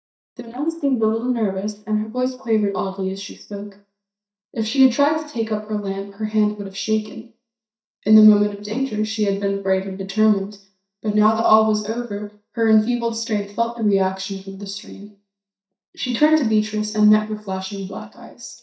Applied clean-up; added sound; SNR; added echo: neural mask model DeepFilterNet 3.